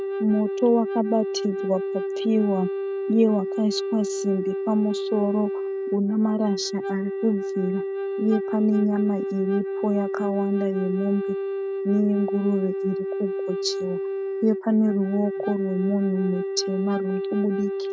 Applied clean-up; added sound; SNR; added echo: neural mask model RNNoise.